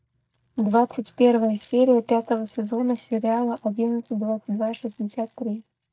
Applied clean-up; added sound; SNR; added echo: neural mask model DeepFilterNet 3.